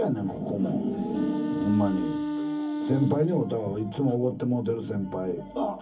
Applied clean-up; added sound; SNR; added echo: none; Wind instrument, woodwind instrument; 4 dB; reverberation time 0.3 s.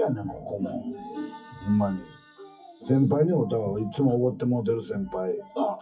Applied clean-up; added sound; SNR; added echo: classical method WPE with log-MMSE.